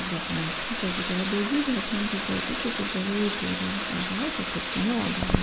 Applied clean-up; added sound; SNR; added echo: none; Bathtub (filling or washing); -2 dB; none.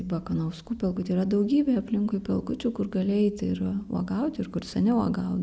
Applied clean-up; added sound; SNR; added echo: none; none; none; none.